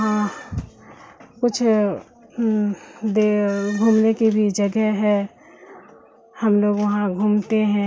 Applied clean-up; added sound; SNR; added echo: none; none; none; none.